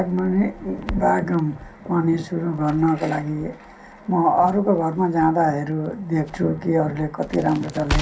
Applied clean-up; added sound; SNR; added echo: none; Crackle; 14 dB; reverberation time 0.3 s.